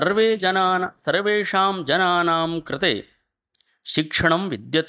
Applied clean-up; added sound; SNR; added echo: neural mask model DeepFilterNet 3.